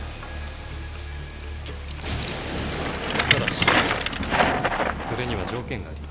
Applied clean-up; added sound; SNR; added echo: none; Bicycle; -3 dB; none.